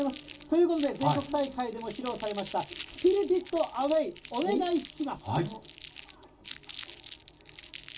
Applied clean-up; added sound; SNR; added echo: none; Crumpling, crinkling; 8 dB; reverberation time 0.2 s.